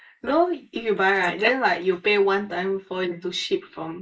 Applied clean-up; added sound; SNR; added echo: neural mask model Resemble Enhance denoiser.